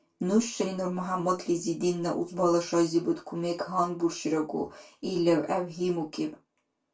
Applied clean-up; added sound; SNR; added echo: none; none; none; reverberation time 0.2 s.